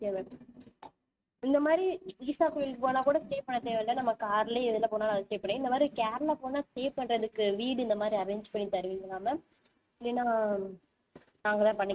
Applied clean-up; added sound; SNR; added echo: neural mask model RNNoise.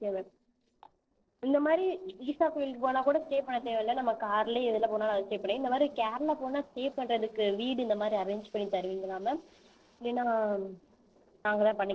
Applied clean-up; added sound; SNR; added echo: neural separator model SepFormer DNS4.